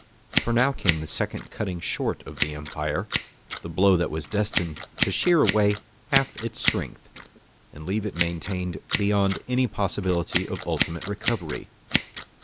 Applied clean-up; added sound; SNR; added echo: none; Scissors; 6 dB; none.